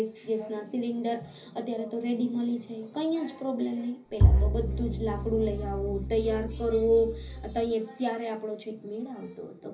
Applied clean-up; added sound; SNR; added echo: none; Bowed string instrument; -2 dB; reverberation time 0.5 s.